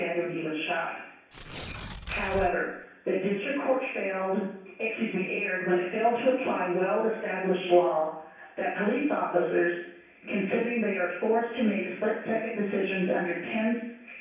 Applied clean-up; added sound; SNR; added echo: none; Tearing; 11 dB; reverberation time 0.7 s.